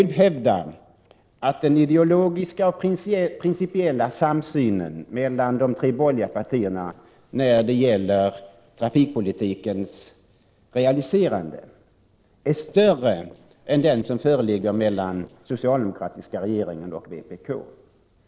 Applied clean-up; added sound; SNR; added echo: neural separator model SepFormer DNS4.